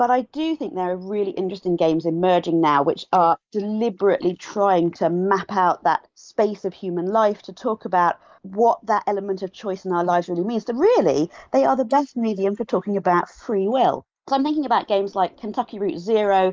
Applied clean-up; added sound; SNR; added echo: neural mask model Resemble Enhance denoiser.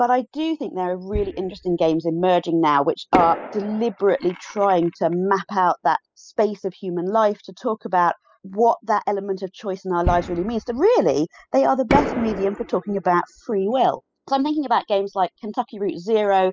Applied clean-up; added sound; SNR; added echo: classical method spectral subtraction.